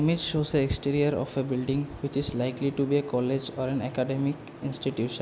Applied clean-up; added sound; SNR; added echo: none; none; none; none.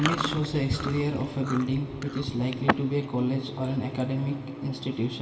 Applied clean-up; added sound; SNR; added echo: none; Chewing, mastication; 8 dB; reverberation time 2.5 s.